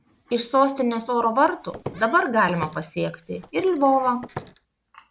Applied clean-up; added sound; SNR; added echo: none; Walk, footsteps; 17 dB; none.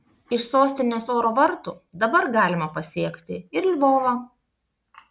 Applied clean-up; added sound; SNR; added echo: none; none; none; none.